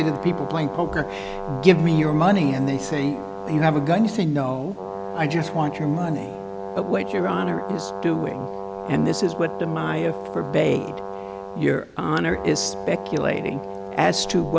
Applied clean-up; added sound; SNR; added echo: none; Brass instrument; 9 dB; none.